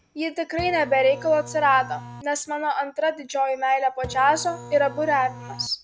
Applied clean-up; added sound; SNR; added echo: none; Printer; 15 dB; none.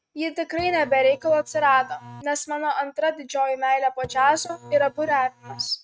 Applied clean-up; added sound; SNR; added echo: neural mask model RNNoise.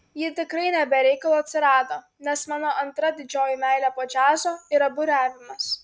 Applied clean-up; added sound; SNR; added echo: none; none; none; none.